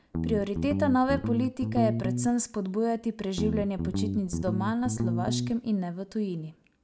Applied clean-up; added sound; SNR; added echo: none; Guitar; 1 dB; none.